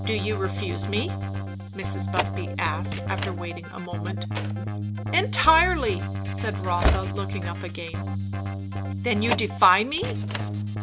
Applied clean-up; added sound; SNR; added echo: none; Keyboard (musical) + Slam / Train; 1 dB; none.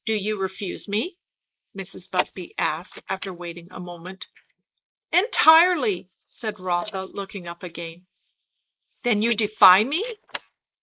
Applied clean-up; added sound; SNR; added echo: neural mask model Resemble Enhance denoiser.